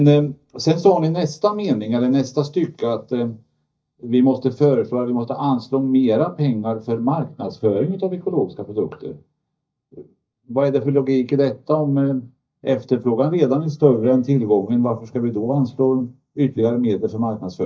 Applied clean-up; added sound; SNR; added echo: neural mask model DeepFilterNet 3.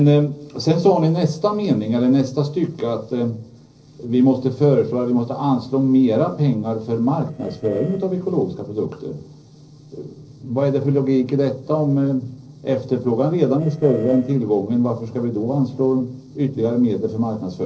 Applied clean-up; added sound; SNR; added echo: neural separator model SepFormer DNS4.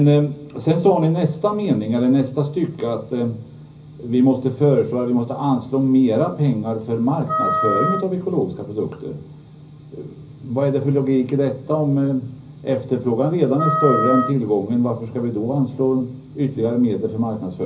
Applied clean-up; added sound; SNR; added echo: none; Wind instrument, woodwind instrument; 4 dB; reverberation time 0.5 s.